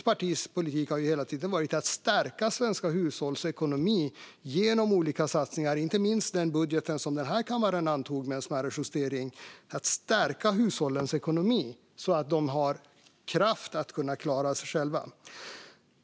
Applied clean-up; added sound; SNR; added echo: none; none; none; none.